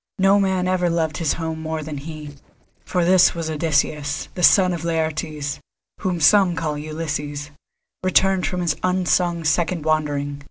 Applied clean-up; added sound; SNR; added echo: neural separator model SepFormer DNS4.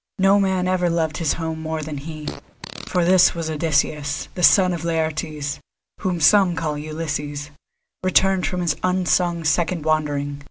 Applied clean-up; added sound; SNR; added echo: none; Fart; 13 dB; none.